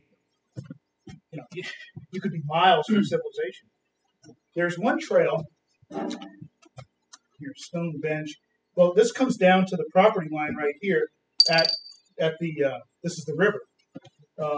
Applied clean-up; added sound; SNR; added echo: classical method spectral subtraction.